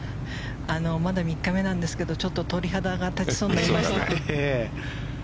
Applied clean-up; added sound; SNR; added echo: none; none; none; none.